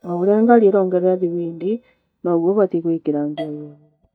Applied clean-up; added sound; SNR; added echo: neural mask model DeepFilterNet 3.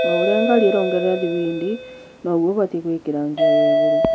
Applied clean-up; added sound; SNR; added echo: none; Doorbell; 0 dB; none.